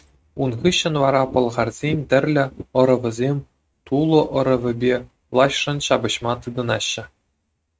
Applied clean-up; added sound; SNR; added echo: neural mask model RNNoise.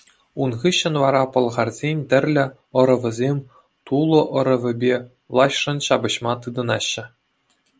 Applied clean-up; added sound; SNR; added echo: none; none; none; none.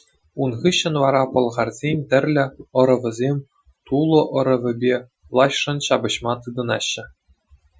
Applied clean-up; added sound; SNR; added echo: classical method Wiener filter.